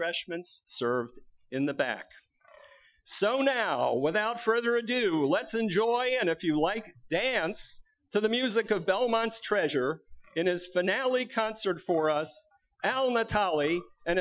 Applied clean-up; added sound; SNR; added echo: classical method Wiener filter.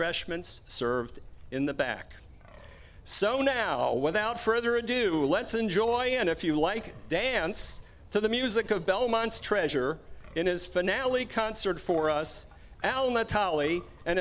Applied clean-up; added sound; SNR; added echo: none; Wind; 18 dB; none.